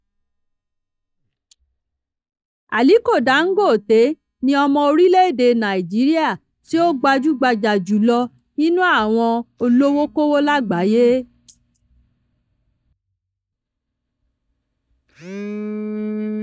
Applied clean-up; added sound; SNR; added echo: neural mask model DeepFilterNet 3.